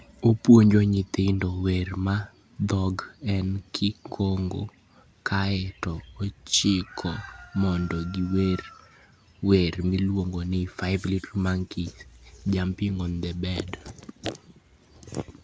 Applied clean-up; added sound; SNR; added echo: none; none; none; none.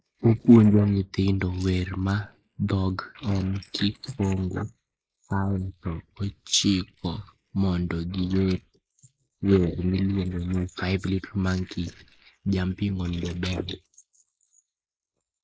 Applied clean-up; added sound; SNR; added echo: neural mask model Resemble Enhance denoiser.